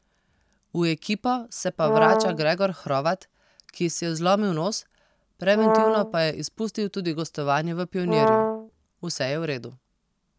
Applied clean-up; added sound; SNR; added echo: none; Brass instrument; -4 dB; none.